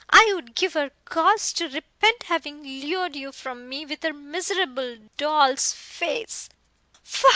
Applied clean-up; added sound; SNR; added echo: none; none; none; none.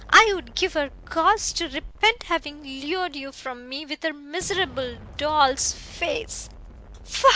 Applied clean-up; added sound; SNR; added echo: none; Explosion; 19 dB; none.